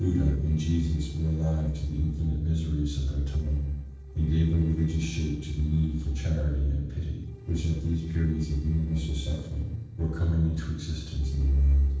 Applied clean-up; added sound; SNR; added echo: neural separator model SepFormer DNS4.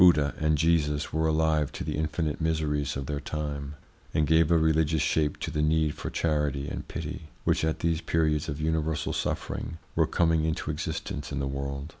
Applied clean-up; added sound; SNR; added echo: none; none; none; none.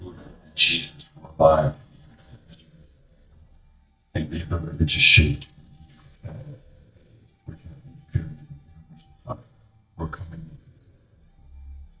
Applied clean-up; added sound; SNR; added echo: neural mask model DeepFilterNet 3.